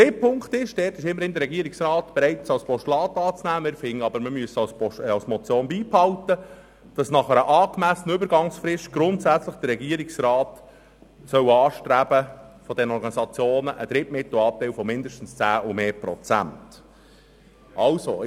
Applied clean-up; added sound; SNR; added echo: none; none; none; none.